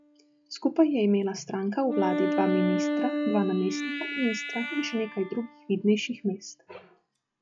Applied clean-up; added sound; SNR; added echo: classical method log-MMSE.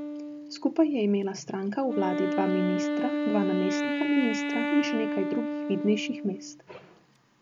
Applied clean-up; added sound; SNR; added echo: none; Wind instrument, woodwind instrument; 2 dB; none.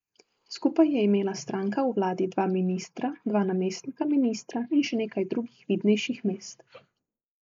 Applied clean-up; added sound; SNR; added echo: neural mask model Resemble Enhance denoiser.